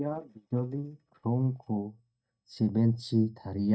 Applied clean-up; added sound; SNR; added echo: neural mask model DeepFilterNet 3.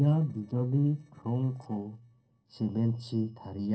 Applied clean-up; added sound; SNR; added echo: neural separator model SepFormer DNS4.